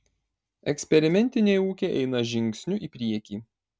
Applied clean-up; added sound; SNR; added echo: none; none; none; none.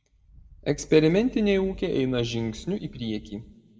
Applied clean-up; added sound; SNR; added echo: none; Thunder / Wind; 20 dB; reverberation time 1.2 s.